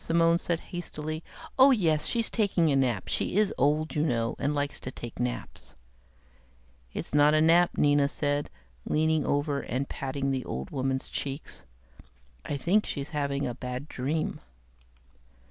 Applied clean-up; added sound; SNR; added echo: none; none; none; none.